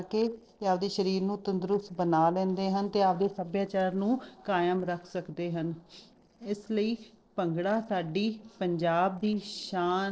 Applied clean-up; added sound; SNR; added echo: neural separator model SepFormer DNS4.